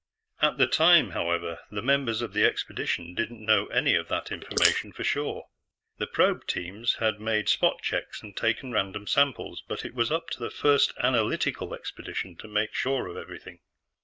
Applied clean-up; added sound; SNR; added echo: neural mask model Resemble Enhance denoiser.